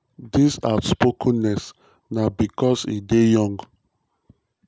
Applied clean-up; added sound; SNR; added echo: none; none; none; none.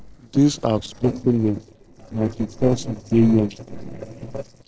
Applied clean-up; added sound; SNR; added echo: neural separator model SepFormer DNS4.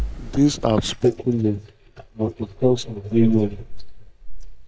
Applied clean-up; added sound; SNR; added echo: neural mask model DeepFilterNet 3.